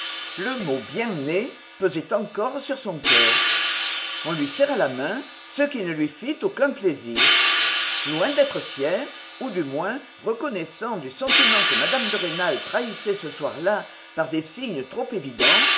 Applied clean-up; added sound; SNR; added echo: none; Hi-hat; -1 dB; none.